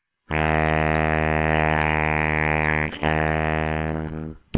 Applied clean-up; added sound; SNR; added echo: neural separator model SepFormer WHAMR!.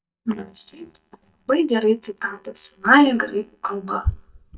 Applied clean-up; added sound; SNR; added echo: neural mask model DeepFilterNet 3.